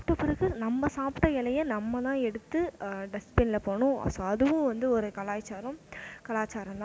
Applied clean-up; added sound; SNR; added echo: none; none; none; none.